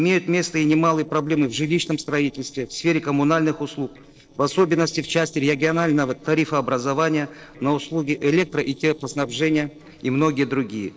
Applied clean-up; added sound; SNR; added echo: neural separator model SepFormer DNS4.